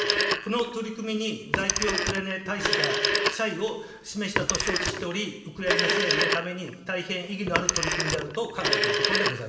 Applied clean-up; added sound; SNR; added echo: none; Telephone; -3 dB; reverberation time 1.2 s.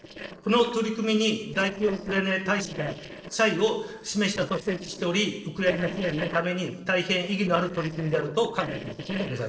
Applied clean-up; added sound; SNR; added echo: neural separator model SepFormer DNS4.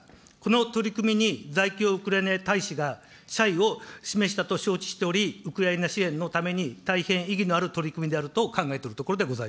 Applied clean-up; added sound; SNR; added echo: none; none; none; none.